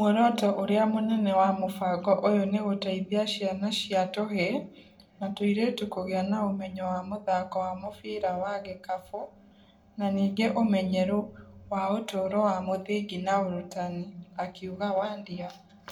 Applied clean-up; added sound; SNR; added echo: none; none; none; reverberation time 0.2 s.